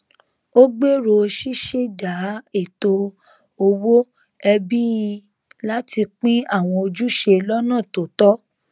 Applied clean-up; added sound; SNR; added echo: none; none; none; none.